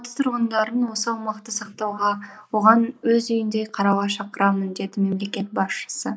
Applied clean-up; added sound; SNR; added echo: neural mask model Resemble Enhance denoiser.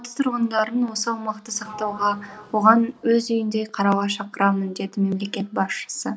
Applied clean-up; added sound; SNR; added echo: none; Sliding door; 19 dB; none.